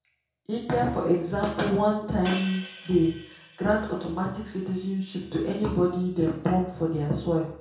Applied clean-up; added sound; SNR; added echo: none; Hi-hat; 17 dB; reverberation time 0.6 s.